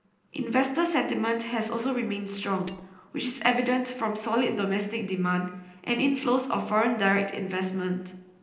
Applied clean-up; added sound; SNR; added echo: neural separator model SepFormer DNS4.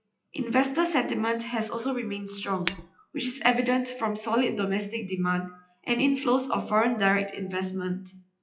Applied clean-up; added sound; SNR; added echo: classical method WPE with log-MMSE.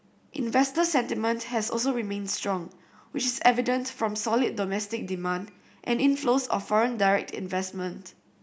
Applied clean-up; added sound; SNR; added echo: none; none; none; none.